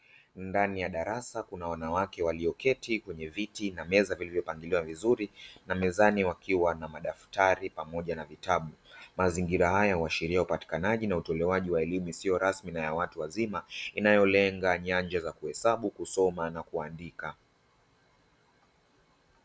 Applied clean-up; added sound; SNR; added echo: none; none; none; none.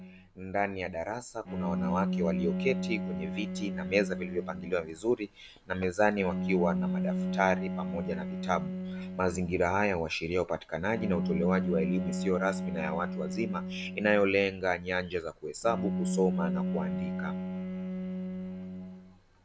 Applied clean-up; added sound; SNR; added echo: none; Bowed string instrument; 2 dB; none.